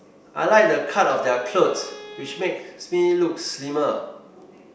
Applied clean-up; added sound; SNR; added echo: none; Bowed string instrument; 19 dB; none.